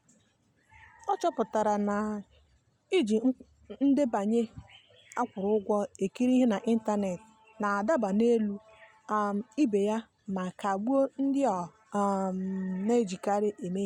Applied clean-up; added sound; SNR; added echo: none; none; none; none.